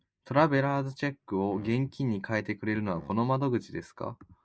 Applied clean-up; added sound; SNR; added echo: neural mask model Resemble Enhance denoiser.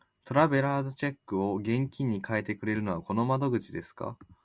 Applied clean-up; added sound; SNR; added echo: none; none; none; none.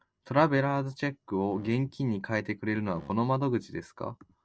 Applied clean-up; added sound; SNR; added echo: neural separator model SepFormer DNS4.